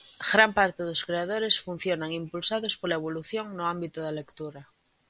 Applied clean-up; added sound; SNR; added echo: none; none; none; none.